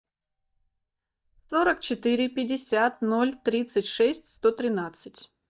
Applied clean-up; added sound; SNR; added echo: neural mask model DeepFilterNet 3.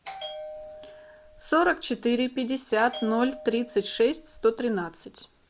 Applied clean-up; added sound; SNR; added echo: none; Bell; 16 dB; none.